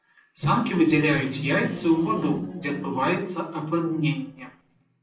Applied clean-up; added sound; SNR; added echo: neural separator model SepFormer DNS4.